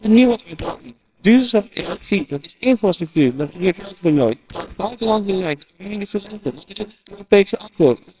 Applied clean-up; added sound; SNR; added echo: neural separator model SepFormer WHAMR!.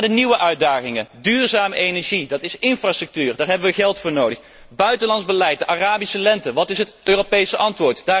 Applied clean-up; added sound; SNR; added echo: none; none; none; none.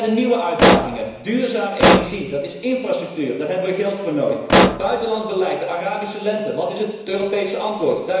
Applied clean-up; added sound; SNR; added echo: none; Explosion; -3 dB; reverberation time 1.0 s.